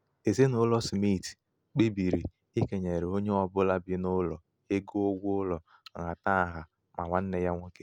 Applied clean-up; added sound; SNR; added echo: none; none; none; none.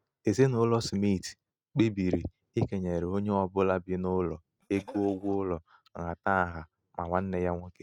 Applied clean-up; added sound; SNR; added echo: neural mask model RNNoise.